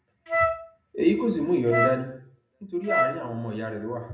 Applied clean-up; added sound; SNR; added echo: none; Wind instrument, woodwind instrument; 0 dB; reverberation time 0.2 s.